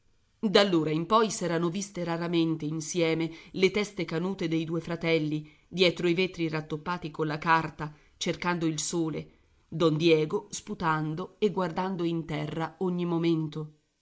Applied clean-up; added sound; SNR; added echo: neural mask model Resemble Enhance denoiser.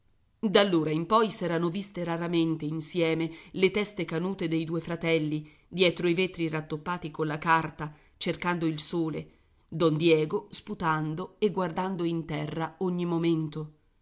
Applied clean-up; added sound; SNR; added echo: none; none; none; none.